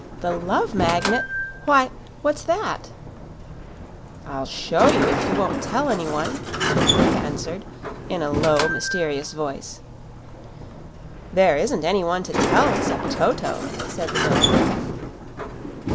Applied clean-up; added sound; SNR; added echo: none; Sliding door; 1 dB; none.